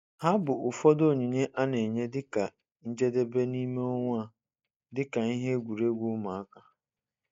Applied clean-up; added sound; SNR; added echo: neural mask model DeepFilterNet 3.